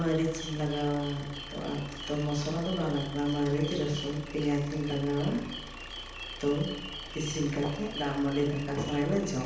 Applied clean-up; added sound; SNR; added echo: none; Idling / Car; 14 dB; reverberation time 0.9 s.